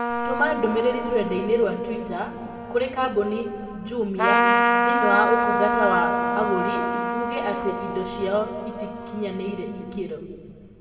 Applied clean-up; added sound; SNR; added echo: none; Trumpet; 0 dB; reverberation time 2.2 s.